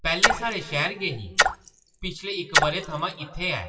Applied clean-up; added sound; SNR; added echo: classical method WPE with log-MMSE.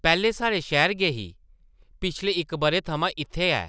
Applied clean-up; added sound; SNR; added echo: none; none; none; none.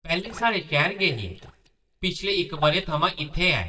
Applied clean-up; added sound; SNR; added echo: neural mask model DeepFilterNet 3.